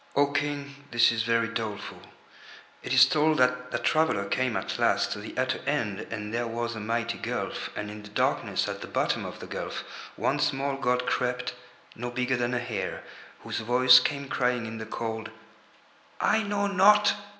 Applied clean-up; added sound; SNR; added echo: none; none; none; none.